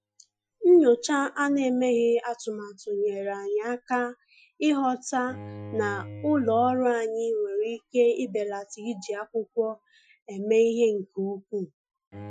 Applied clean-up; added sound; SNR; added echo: classical method Wiener filter.